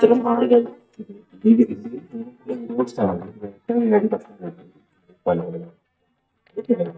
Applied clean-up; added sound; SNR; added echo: neural mask model DeepFilterNet 3.